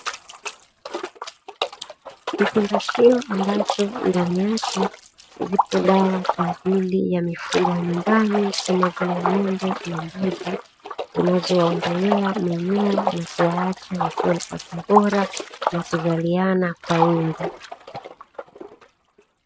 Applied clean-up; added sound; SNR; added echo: neural mask model RNNoise.